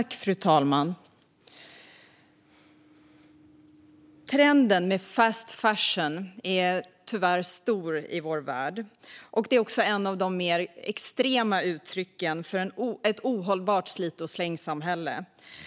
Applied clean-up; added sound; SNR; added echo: none; none; none; none.